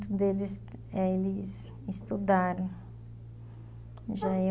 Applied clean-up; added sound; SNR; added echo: none; none; none; none.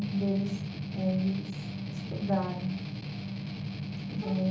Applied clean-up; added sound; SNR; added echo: none; Strum; 4 dB; reverberation time 1.2 s.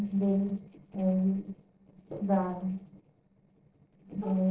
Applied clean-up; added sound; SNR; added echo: neural separator model SepFormer DNS4.